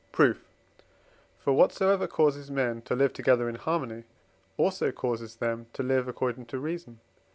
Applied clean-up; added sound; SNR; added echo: none; none; none; none.